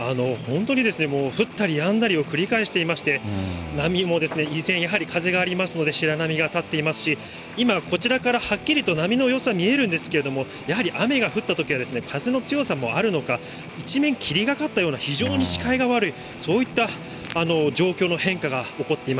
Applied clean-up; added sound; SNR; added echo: none; Guitar; 15 dB; none.